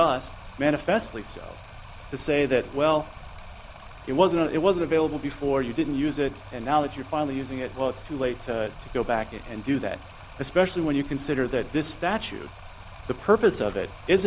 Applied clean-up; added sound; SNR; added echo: none; Stream; 15 dB; none.